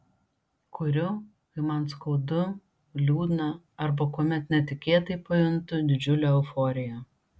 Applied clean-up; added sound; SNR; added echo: none; none; none; none.